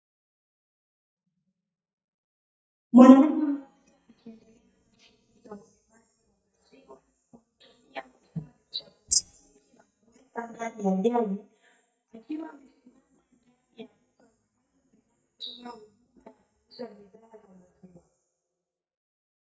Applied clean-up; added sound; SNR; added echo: neural mask model DeepFilterNet 3.